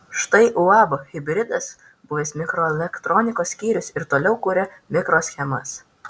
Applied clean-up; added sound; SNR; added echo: none; none; none; none.